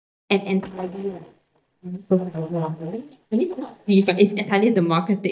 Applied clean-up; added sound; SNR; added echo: neural mask model DeepFilterNet 3.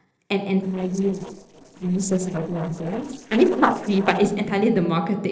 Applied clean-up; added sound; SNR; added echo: neural separator model SepFormer DNS4.